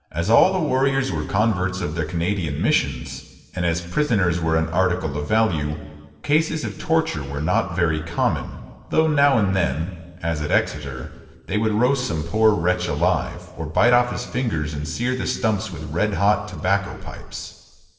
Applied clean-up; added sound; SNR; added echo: none; none; none; reverberation time 1.4 s.